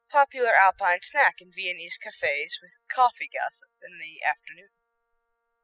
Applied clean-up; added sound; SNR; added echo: classical method spectral subtraction.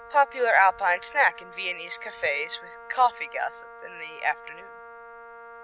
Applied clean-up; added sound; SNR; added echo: none; Wind instrument, woodwind instrument; 17 dB; none.